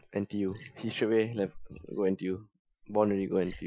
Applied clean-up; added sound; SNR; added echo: classical method Wiener filter.